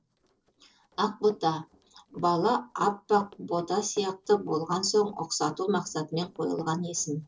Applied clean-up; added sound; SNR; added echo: neural separator model SepFormer DNS4.